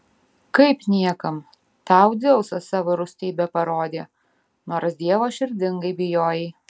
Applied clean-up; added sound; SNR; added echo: none; none; none; none.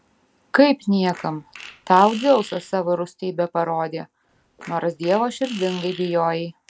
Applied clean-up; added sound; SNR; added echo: none; Fart; 19 dB; none.